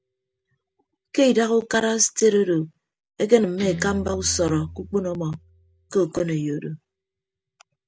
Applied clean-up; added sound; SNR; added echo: none; Guitar; 18 dB; none.